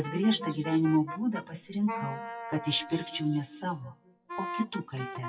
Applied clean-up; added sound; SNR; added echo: classical method WPE with log-MMSE.